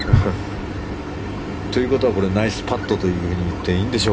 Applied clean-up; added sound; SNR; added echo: none; Wild animals; 6 dB; reverberation time 0.3 s.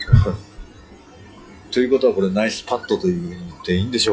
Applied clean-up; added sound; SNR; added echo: classical method WPE with log-MMSE.